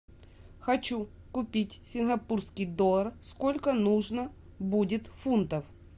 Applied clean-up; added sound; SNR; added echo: none; none; none; none.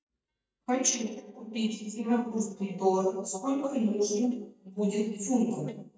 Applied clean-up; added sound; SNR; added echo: neural mask model DeepFilterNet 3.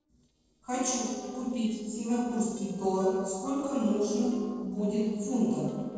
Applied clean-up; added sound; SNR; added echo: neural separator model SepFormer DNS4.